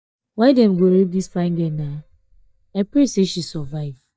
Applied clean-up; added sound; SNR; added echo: neural mask model DeepFilterNet 3.